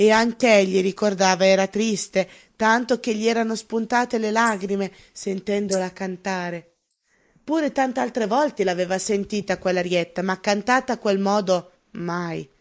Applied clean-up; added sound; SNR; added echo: neural mask model Resemble Enhance denoiser.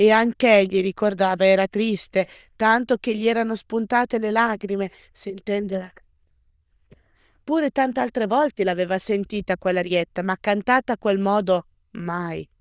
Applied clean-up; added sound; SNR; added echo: neural diffusion model UNIVERSE++.